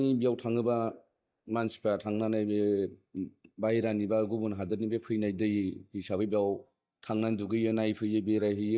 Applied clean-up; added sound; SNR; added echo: neural mask model DeepFilterNet 3.